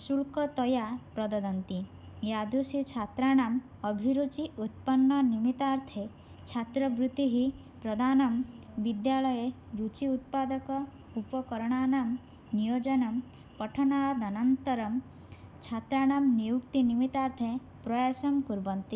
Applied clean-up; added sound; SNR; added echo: none; none; none; none.